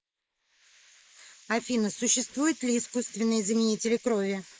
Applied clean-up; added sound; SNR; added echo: neural mask model Resemble Enhance denoiser.